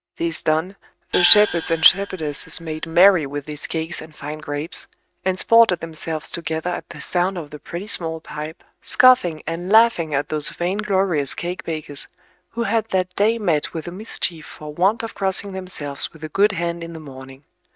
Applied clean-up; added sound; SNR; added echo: neural mask model RNNoise.